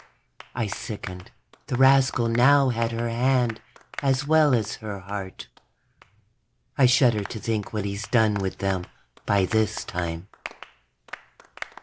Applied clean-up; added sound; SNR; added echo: none; Applause; 18 dB; none.